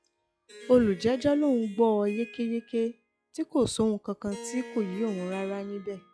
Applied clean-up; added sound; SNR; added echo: classical method log-MMSE.